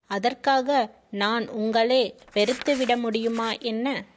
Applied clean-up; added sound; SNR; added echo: none; Crumpling, crinkling; 18 dB; none.